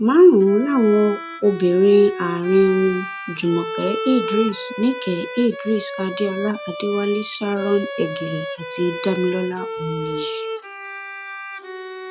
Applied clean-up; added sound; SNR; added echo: classical method log-MMSE.